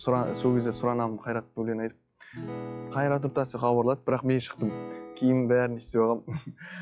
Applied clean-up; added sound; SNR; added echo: classical method log-MMSE.